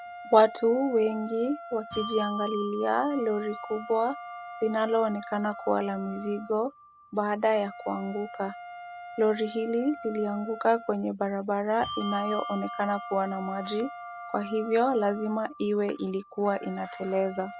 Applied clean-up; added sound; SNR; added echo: none; Bell + Wind instrument, woodwind instrument; 12 dB; none.